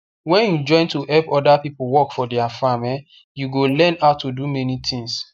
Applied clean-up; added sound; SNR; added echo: neural mask model Resemble Enhance denoiser.